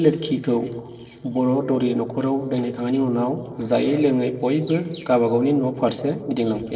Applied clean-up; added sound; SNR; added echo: neural separator model SepFormer DNS4.